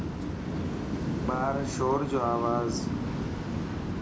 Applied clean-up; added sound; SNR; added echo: none; Waves, surf; -1 dB; reverberation time 0.4 s.